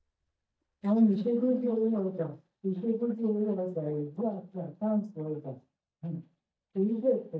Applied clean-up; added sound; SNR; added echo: neural mask model DeepFilterNet 3.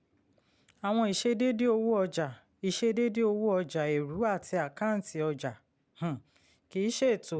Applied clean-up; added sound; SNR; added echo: none; none; none; none.